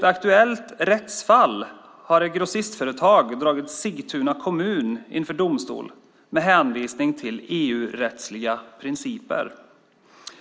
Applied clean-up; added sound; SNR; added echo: none; none; none; none.